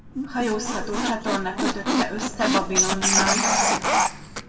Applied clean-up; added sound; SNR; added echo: none; Squeak; -4 dB; reverberation time 1.9 s.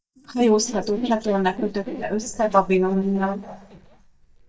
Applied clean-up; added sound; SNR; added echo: neural mask model DeepFilterNet 3.